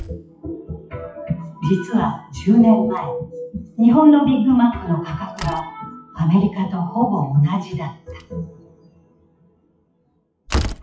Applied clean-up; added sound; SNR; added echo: classical method WPE with log-MMSE.